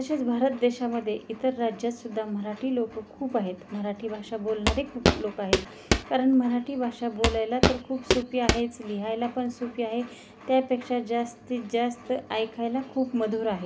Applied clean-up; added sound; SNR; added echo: none; Walk, footsteps; -2 dB; none.